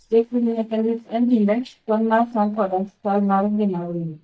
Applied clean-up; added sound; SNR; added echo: neural mask model DeepFilterNet 3.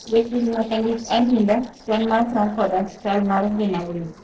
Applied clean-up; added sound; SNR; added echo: neural separator model SepFormer DNS4.